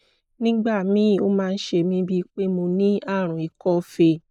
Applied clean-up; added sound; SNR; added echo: neural mask model Resemble Enhance denoiser.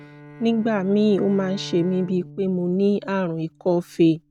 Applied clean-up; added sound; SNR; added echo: none; Bowed string instrument; 20 dB; none.